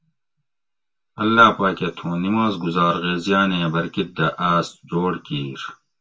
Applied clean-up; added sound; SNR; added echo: none; none; none; reverberation time 0.1 s.